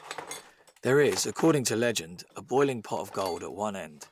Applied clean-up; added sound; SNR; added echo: none; Tools; 17 dB; none.